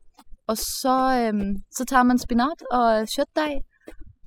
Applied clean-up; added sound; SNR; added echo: classical method spectral subtraction.